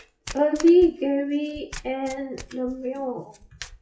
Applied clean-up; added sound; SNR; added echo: classical method WPE with log-MMSE.